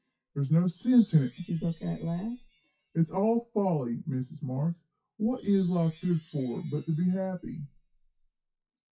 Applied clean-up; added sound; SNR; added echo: classical method WPE with log-MMSE.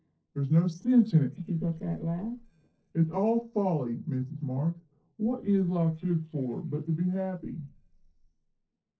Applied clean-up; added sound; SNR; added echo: neural separator model SepFormer DNS4.